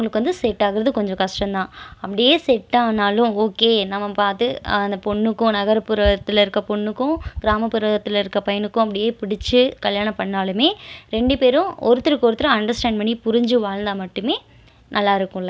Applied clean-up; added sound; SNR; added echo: none; none; none; none.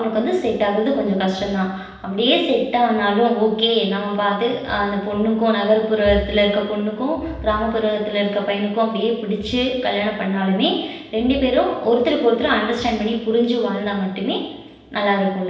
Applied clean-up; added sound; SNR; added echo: none; none; none; reverberation time 0.9 s.